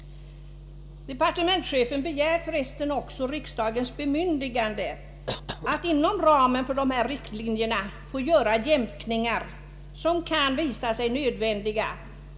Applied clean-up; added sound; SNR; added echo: none; Cough; 13 dB; reverberation time 0.9 s.